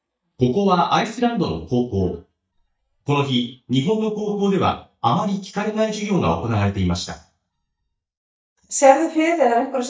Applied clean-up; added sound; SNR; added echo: neural mask model DeepFilterNet 3.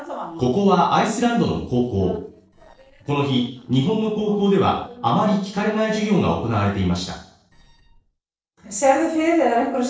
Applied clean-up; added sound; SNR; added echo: neural separator model SepFormer DNS4.